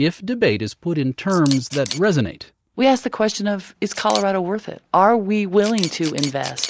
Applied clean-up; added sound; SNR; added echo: neural mask model Resemble Enhance denoiser.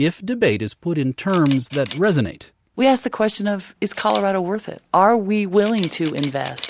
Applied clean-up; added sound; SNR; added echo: none; Camera; 15 dB; none.